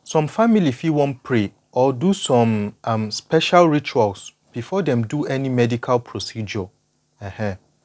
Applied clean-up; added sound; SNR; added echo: none; none; none; none.